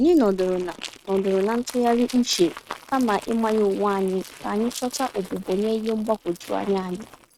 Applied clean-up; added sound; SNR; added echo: neural mask model RNNoise.